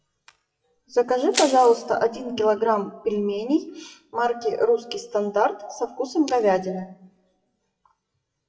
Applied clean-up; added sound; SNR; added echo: classical method WPE with log-MMSE.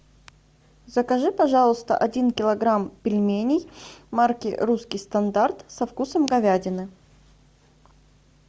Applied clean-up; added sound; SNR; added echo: none; none; none; none.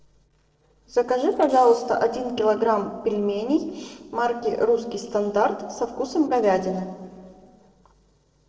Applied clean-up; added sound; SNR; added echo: neural separator model SepFormer DNS4.